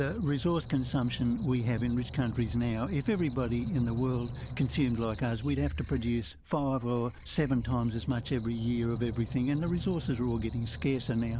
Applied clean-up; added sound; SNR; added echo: none; Squeak; 9 dB; none.